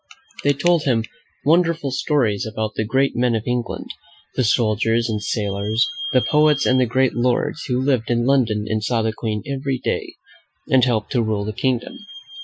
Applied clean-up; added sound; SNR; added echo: classical method Wiener filter.